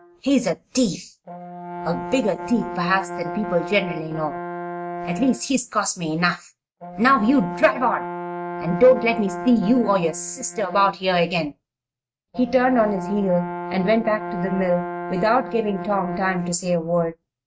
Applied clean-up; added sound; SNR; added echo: neural mask model RNNoise.